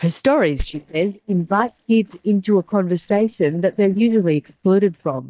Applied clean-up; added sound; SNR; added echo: neural mask model DeepFilterNet 3.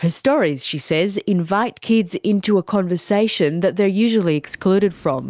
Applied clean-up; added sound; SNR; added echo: none; none; none; none.